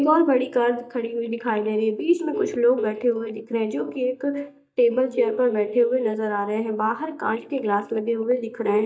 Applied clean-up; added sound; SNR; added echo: neural mask model DeepFilterNet 3.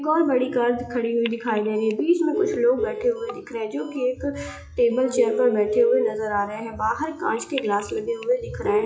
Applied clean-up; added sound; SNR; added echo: classical method WPE with log-MMSE.